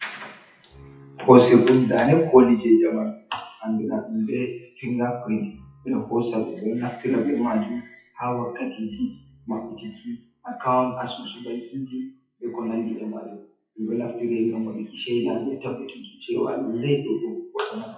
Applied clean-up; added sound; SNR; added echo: classical method WPE with log-MMSE.